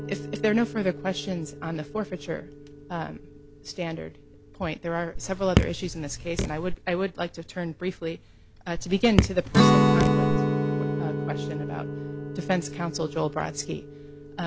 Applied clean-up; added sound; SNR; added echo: none; Guitar + Raindrop / Drip; -2 dB; none.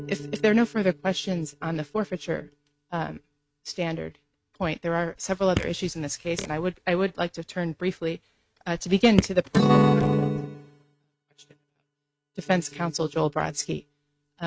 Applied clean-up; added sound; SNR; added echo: neural mask model RNNoise.